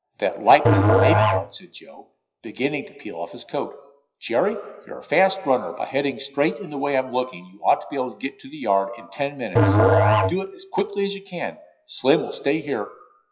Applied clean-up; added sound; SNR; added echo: classical method WPE with log-MMSE.